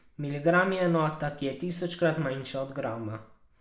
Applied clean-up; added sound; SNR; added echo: none; none; none; none.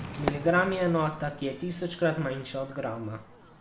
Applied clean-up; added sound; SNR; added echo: none; Crowd / Fireworks; 11 dB; none.